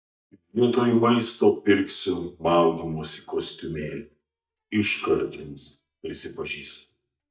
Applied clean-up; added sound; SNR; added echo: neural mask model DeepFilterNet 3.